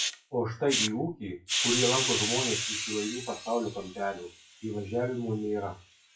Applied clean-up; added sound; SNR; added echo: classical method WPE with log-MMSE.